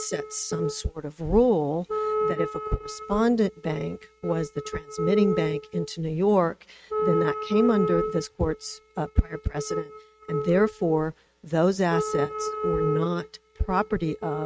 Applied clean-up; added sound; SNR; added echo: neural mask model RNNoise.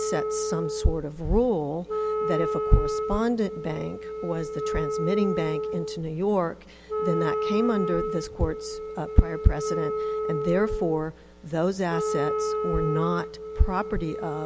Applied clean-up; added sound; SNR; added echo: none; Wind instrument, woodwind instrument; 3 dB; none.